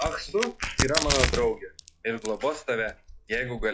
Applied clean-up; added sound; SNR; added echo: classical method log-MMSE.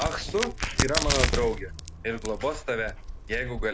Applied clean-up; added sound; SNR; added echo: none; Crack; 0 dB; none.